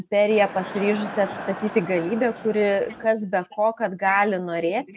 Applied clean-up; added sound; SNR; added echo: none; Crowd; 12 dB; none.